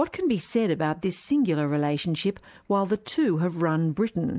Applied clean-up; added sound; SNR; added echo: none; none; none; none.